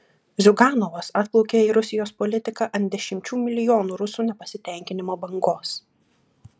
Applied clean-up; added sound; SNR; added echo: none; none; none; none.